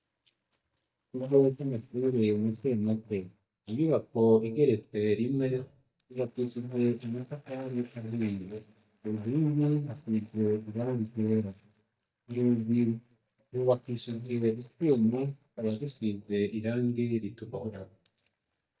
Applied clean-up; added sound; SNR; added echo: neural mask model DeepFilterNet 3.